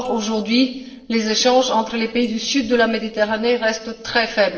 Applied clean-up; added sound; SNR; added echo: neural separator model SepFormer DNS4.